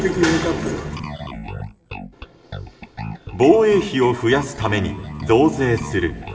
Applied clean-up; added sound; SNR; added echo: none; Bass guitar; 11 dB; reverberation time 2.2 s.